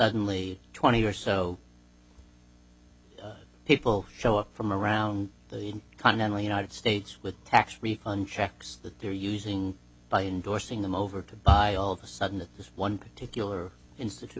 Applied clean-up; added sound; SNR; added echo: none; none; none; none.